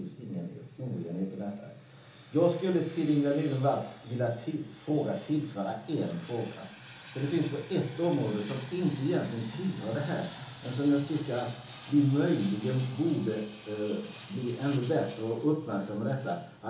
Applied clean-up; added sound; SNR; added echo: none; Fixed-wing aircraft, airplane; 18 dB; reverberation time 1.2 s.